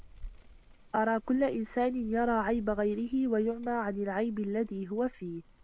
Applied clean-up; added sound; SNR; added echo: none; Rain; 18 dB; none.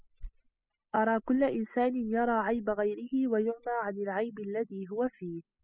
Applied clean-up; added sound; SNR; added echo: classical method spectral subtraction.